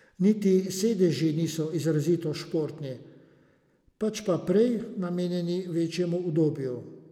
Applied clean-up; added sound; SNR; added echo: none; none; none; none.